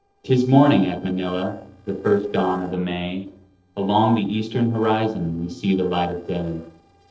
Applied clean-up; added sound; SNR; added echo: neural separator model SepFormer DNS4.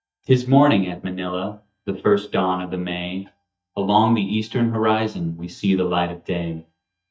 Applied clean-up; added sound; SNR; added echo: neural mask model DeepFilterNet 3.